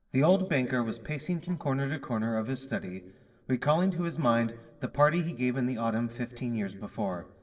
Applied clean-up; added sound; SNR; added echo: neural separator model SepFormer DNS4.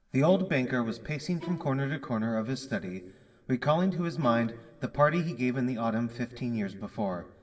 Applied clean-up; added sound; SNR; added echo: none; Bowed string instrument; 18 dB; reverberation time 2.4 s.